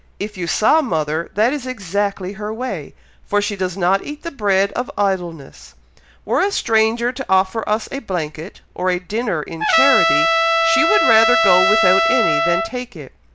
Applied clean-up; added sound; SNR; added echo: none; Trumpet; -4 dB; none.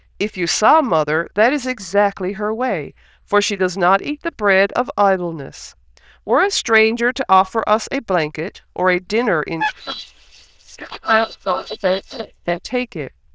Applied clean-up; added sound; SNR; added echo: neural diffusion model UNIVERSE++.